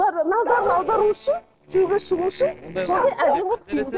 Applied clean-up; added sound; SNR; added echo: neural separator model SepFormer DNS4.